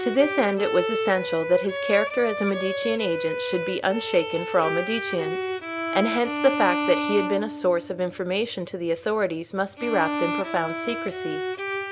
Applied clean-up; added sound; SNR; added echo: none; Bowed string instrument; 4 dB; none.